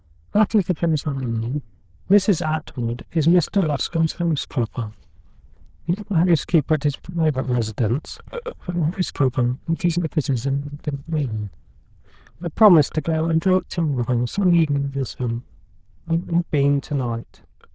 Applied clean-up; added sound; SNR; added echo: neural diffusion model UNIVERSE++.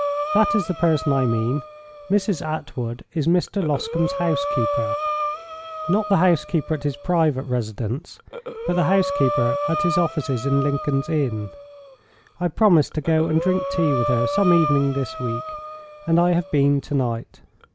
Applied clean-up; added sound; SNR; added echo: none; Breathing; 6 dB; none.